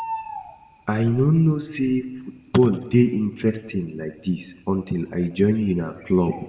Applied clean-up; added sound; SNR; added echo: none; Bird; 19 dB; reverberation time 1.3 s.